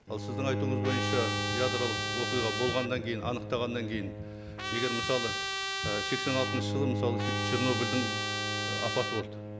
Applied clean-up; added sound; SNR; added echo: none; Trumpet + Bowed string instrument; -1 dB; none.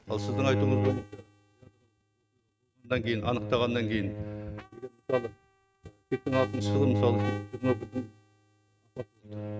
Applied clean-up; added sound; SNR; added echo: neural mask model RNNoise.